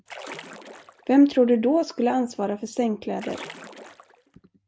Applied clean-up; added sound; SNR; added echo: none; Splash, splatter; 18 dB; none.